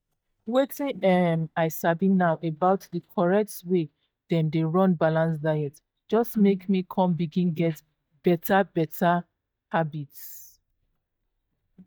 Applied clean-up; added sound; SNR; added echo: neural mask model DeepFilterNet 3.